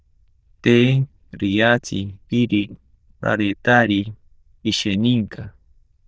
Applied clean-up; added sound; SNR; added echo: neural diffusion model UNIVERSE++.